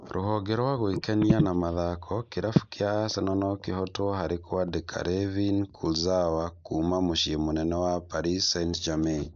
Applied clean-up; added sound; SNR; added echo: neural mask model Resemble Enhance denoiser.